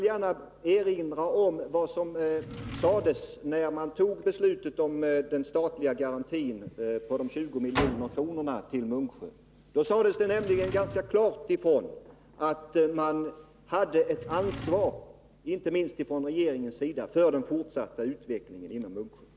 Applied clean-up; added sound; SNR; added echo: none; Slam + Drawer open or close; 11 dB; none.